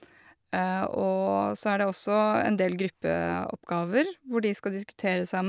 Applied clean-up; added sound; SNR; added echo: none; none; none; none.